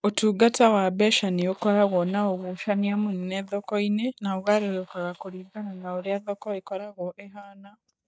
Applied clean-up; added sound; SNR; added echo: neural mask model DeepFilterNet 3.